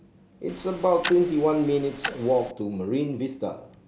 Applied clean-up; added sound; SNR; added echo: none; Tick-tock; 11 dB; none.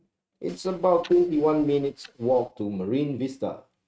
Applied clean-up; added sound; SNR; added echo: neural mask model RNNoise.